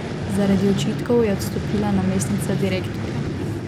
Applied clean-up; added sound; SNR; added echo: none; Vehicle; 2 dB; none.